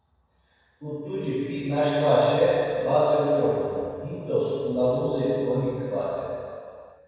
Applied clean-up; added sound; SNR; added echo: none; none; none; reverberation time 2.2 s.